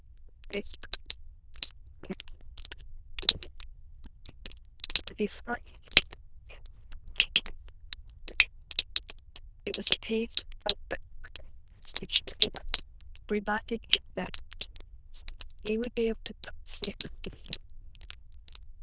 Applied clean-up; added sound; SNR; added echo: neural diffusion model UNIVERSE++.